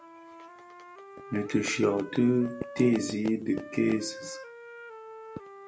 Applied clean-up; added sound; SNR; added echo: none; Wind instrument, woodwind instrument; 16 dB; none.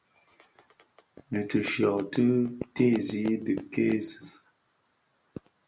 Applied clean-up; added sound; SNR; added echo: none; none; none; none.